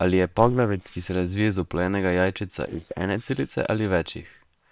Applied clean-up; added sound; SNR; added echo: neural separator model SepFormer WHAM!.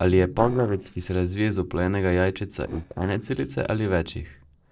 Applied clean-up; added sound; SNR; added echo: neural separator model SepFormer DNS4.